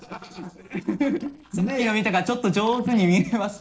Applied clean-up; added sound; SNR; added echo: neural separator model SepFormer DNS4.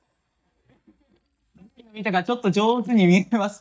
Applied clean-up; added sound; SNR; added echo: neural mask model DeepFilterNet 3.